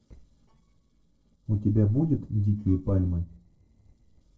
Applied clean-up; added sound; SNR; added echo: neural separator model SepFormer DNS4.